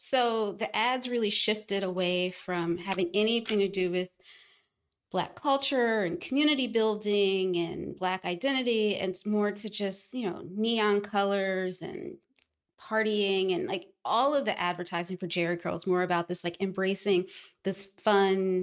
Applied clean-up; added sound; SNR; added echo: neural mask model RNNoise.